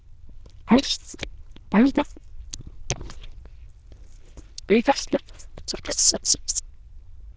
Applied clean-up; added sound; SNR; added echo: neural diffusion model UNIVERSE++.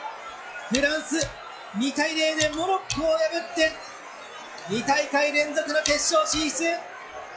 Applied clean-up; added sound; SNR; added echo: classical method log-MMSE.